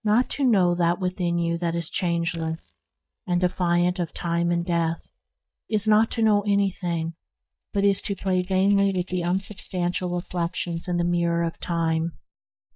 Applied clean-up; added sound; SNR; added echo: neural mask model DeepFilterNet 3.